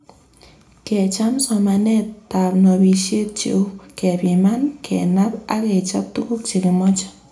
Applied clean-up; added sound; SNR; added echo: none; none; none; reverberation time 0.4 s.